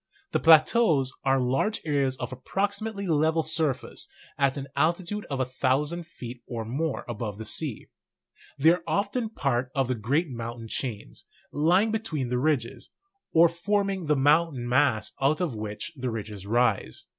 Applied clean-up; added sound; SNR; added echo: none; none; none; none.